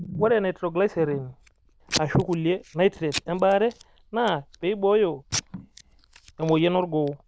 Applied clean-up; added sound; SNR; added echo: neural diffusion model UNIVERSE++.